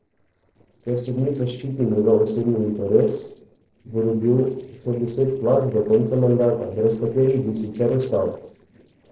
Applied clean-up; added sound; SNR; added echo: neural separator model SepFormer DNS4.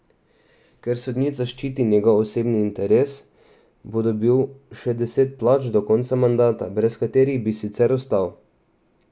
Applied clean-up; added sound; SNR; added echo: none; none; none; none.